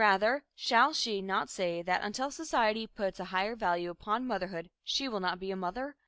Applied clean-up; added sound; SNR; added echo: none; none; none; none.